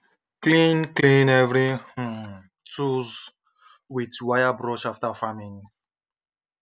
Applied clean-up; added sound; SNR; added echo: none; none; none; none.